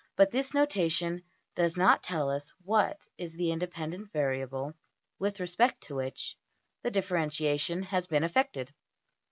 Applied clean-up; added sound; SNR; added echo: none; none; none; none.